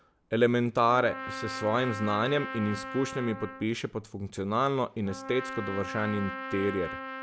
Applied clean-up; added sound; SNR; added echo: none; Trumpet; 10 dB; none.